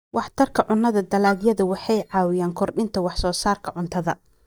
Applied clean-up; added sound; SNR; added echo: neural mask model DeepFilterNet 3.